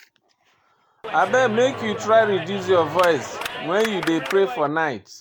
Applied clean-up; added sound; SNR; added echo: none; Clapping; 9 dB; none.